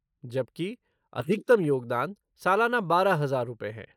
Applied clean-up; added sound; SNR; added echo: neural mask model Resemble Enhance denoiser.